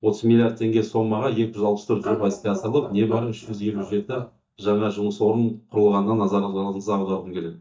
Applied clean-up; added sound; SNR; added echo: neural mask model DeepFilterNet 3.